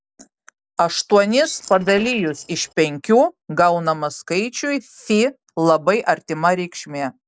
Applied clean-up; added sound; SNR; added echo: neural separator model SepFormer DNS4.